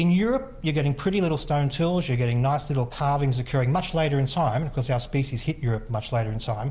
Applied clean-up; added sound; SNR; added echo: none; Bird / Breathing; 17 dB; none.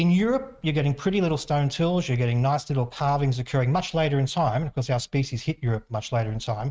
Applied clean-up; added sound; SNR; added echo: neural mask model RNNoise.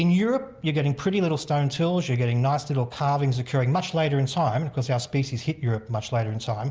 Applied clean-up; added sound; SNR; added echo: none; none; none; none.